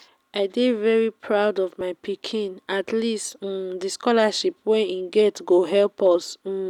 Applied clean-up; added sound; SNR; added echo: none; none; none; none.